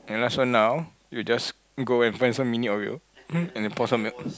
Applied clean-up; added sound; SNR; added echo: none; none; none; none.